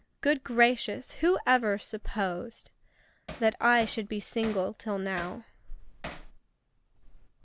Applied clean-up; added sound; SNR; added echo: none; Hammer; 16 dB; none.